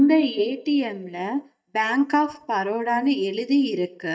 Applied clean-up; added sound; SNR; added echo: neural mask model DeepFilterNet 3.